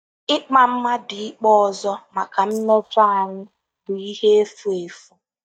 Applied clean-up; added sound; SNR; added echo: neural mask model DeepFilterNet 3.